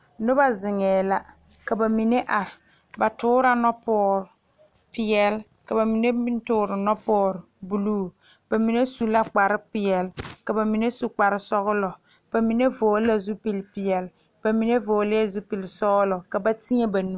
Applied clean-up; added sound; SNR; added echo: none; none; none; none.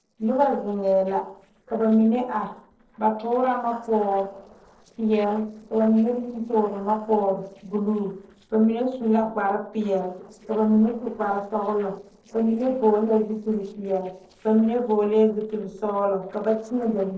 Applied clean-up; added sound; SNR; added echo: neural separator model SepFormer DNS4.